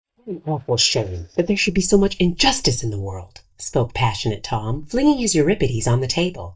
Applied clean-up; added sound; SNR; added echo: neural mask model DeepFilterNet 3.